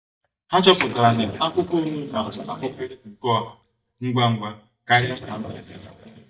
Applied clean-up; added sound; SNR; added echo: neural mask model DeepFilterNet 3.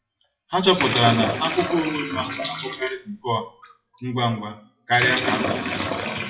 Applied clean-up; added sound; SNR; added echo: classical method WPE with log-MMSE.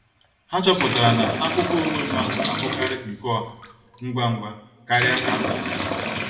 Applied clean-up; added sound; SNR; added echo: none; Bathtub (filling or washing) / Liquid; 3 dB; reverberation time 0.7 s.